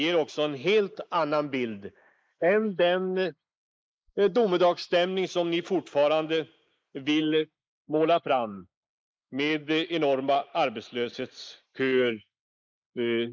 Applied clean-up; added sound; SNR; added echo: neural mask model Resemble Enhance denoiser.